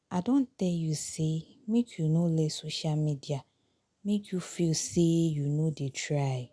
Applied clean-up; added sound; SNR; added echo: none; none; none; none.